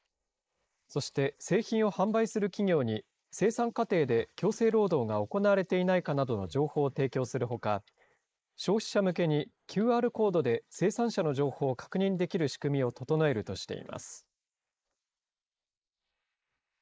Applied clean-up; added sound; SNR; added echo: neural mask model Resemble Enhance denoiser.